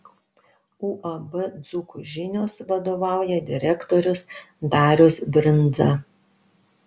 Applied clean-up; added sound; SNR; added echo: none; none; none; none.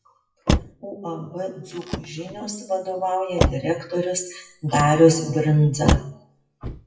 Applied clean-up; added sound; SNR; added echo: classical method WPE with log-MMSE.